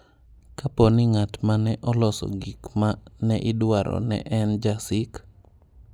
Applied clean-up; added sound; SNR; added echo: none; none; none; none.